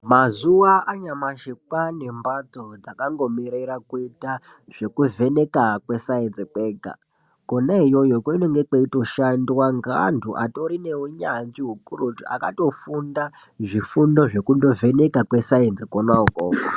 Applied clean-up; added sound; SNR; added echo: none; none; none; none.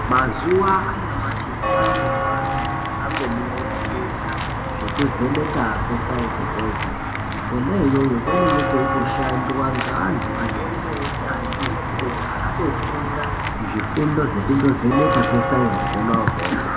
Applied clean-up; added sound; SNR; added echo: none; Walk, footsteps / Bell; 0 dB; reverberation time 1.9 s.